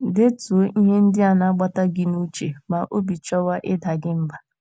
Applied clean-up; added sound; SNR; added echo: none; none; none; none.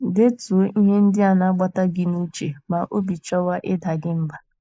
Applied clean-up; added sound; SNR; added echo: neural mask model Resemble Enhance denoiser.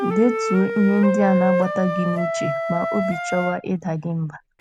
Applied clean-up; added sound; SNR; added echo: none; Wind instrument, woodwind instrument; 4 dB; none.